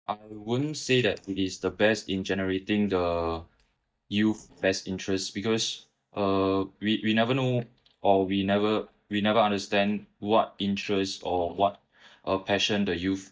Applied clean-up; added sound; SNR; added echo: neural mask model DeepFilterNet 3.